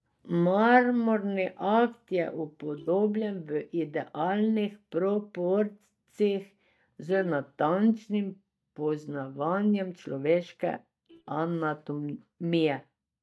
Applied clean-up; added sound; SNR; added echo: neural mask model DeepFilterNet 3.